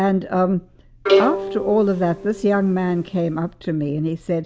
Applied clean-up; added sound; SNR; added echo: none; Bowed string instrument; 3 dB; none.